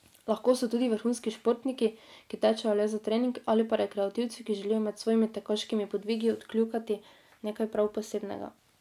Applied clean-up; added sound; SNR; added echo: none; none; none; none.